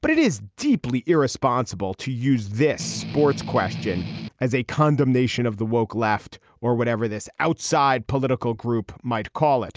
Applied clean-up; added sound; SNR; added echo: none; Strum; 9 dB; none.